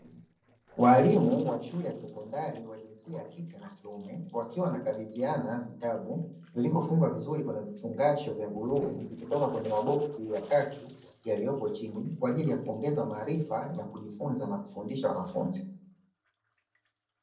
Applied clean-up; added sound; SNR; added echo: neural separator model SepFormer DNS4.